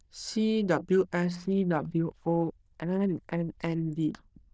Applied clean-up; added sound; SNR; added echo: neural diffusion model UNIVERSE++.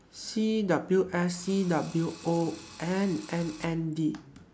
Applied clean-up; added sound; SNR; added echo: none; Drill; 20 dB; none.